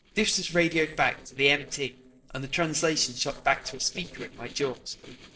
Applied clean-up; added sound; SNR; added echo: neural separator model SepFormer DNS4.